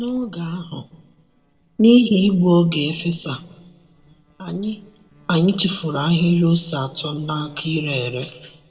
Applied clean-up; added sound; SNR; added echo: neural separator model SepFormer DNS4.